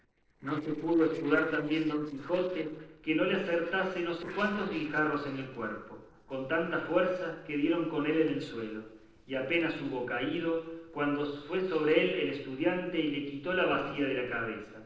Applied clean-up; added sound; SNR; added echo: neural separator model SepFormer DNS4.